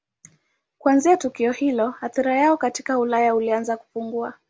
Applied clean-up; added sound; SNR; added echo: none; none; none; none.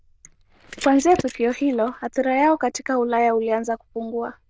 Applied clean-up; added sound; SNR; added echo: neural diffusion model UNIVERSE++.